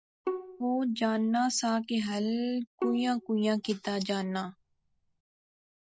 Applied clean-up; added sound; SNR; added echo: none; Bowed string instrument; 12 dB; none.